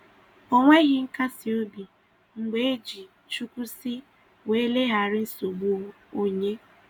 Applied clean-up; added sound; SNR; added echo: none; none; none; none.